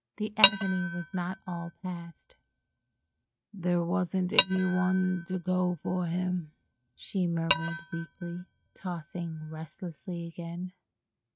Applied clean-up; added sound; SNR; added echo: neural mask model RNNoise.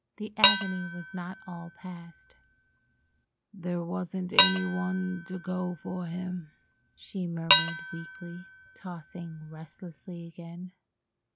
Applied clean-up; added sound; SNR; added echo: none; Dishes, pots, and pans; -5 dB; none.